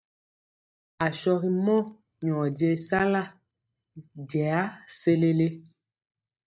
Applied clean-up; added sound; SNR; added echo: neural mask model DeepFilterNet 3.